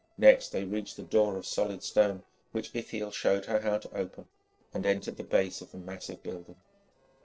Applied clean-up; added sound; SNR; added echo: neural separator model SepFormer DNS4.